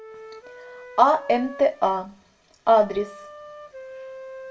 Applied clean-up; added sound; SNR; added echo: none; Wind instrument, woodwind instrument; 17 dB; reverberation time 0.2 s.